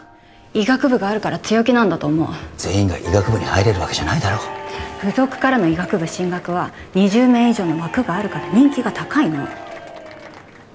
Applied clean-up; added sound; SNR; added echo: none; Applause / Crowd / Cheering; 17 dB; none.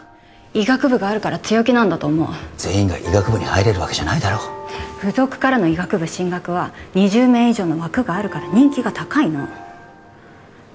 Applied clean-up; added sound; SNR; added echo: none; none; none; none.